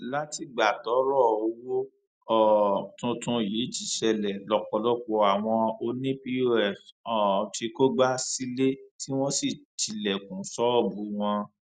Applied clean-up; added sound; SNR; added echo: none; none; none; none.